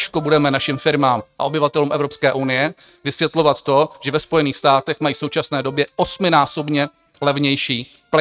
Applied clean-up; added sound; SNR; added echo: neural mask model RNNoise.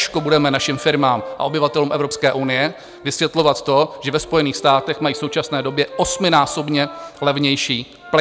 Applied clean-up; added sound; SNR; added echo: none; Wind instrument, woodwind instrument; 17 dB; none.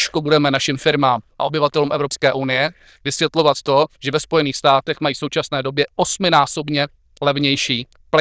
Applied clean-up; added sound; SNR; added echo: neural diffusion model UNIVERSE++.